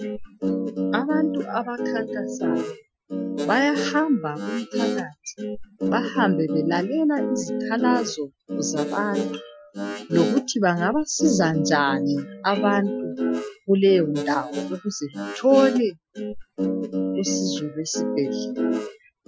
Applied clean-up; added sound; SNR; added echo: classical method Wiener filter.